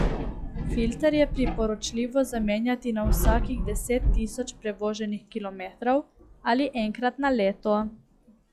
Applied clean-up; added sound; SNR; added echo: classical method log-MMSE.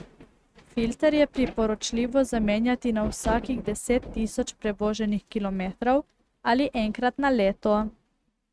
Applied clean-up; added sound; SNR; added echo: neural mask model RNNoise.